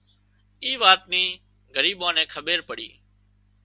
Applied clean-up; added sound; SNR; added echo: none; none; none; none.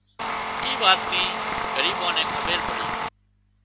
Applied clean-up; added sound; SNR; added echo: none; Tools; 0 dB; none.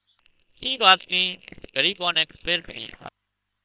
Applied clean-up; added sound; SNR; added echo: neural separator model SepFormer WHAM!.